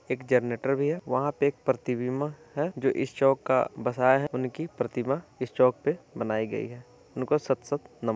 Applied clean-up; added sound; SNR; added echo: none; none; none; none.